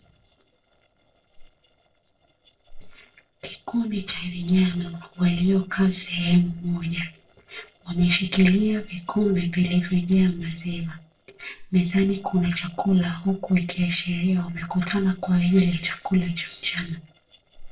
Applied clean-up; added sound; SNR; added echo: neural separator model SepFormer DNS4.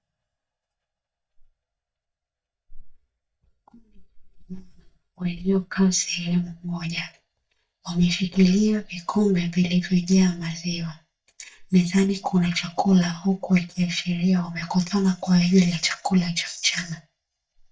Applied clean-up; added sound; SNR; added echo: neural mask model DeepFilterNet 3.